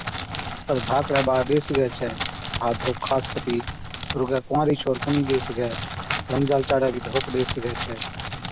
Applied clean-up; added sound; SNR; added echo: none; Crackle; 7 dB; none.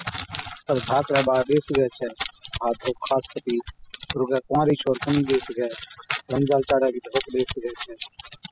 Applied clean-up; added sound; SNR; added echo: classical method spectral subtraction.